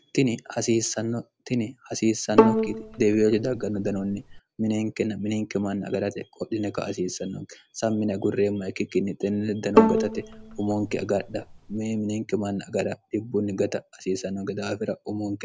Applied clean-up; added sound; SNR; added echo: none; Bowed string instrument; -2 dB; none.